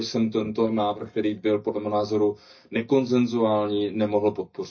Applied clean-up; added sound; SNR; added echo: neural mask model DeepFilterNet 3.